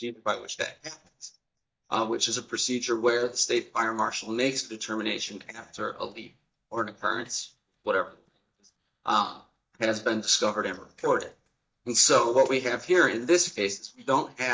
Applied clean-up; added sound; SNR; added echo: neural mask model DeepFilterNet 3.